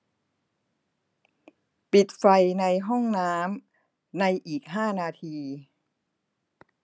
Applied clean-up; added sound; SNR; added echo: none; none; none; none.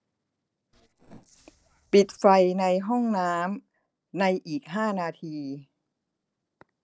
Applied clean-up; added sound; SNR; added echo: neural separator model SepFormer DNS4.